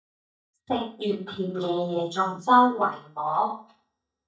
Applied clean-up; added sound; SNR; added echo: neural mask model DeepFilterNet 3.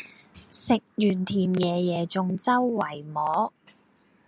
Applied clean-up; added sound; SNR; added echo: none; none; none; none.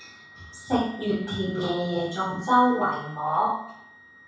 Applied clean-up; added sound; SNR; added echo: none; Wind instrument, woodwind instrument; 19 dB; reverberation time 0.7 s.